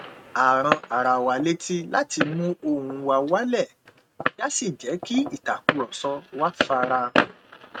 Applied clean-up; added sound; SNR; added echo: neural mask model RNNoise.